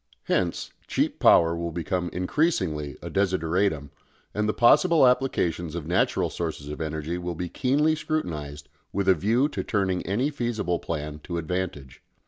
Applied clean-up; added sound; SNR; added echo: none; none; none; none.